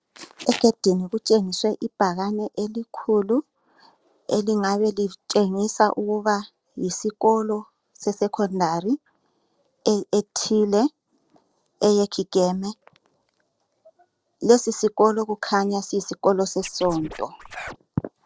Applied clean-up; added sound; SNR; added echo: neural separator model SepFormer DNS4.